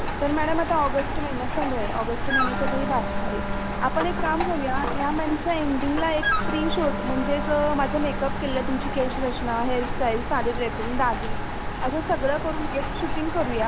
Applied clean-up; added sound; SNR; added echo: none; Rain + Wind instrument, woodwind instrument; 0 dB; none.